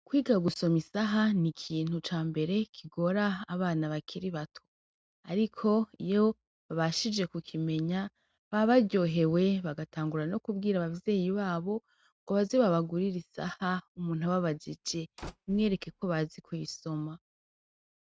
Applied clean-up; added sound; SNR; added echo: neural mask model RNNoise.